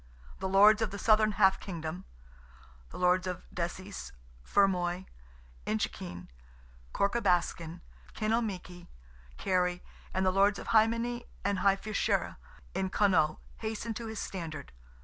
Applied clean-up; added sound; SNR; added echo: none; none; none; none.